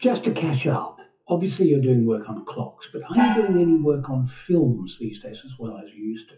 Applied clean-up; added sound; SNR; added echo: classical method WPE with log-MMSE.